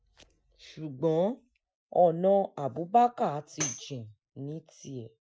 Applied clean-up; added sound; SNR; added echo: classical method Wiener filter.